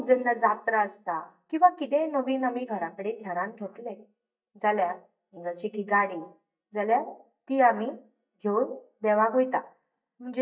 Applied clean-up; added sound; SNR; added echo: neural mask model DeepFilterNet 3.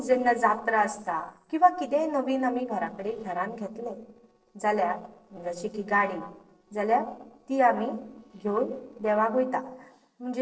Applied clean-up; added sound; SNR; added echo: neural separator model SepFormer DNS4.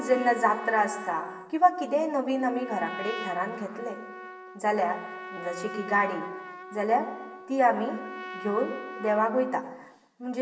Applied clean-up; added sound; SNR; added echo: none; Trumpet; 12 dB; reverberation time 1.0 s.